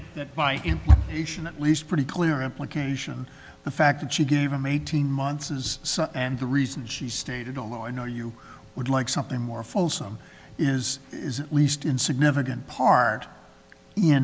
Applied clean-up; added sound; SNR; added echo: none; none; none; none.